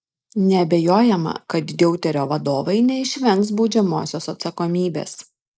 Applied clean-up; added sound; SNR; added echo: neural mask model Resemble Enhance denoiser.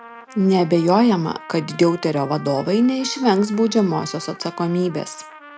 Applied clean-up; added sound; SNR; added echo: none; Trumpet; 20 dB; none.